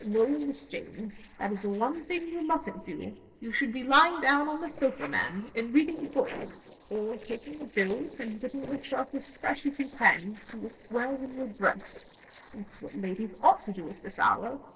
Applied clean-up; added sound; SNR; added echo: neural separator model SepFormer DNS4.